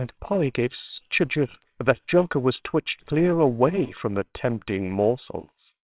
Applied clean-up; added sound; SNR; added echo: neural separator model SepFormer WHAMR!.